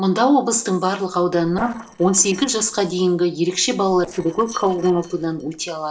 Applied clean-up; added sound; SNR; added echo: neural separator model SepFormer DNS4.